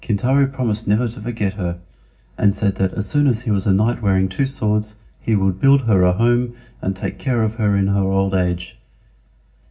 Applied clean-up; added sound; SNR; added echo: none; none; none; reverberation time 0.4 s.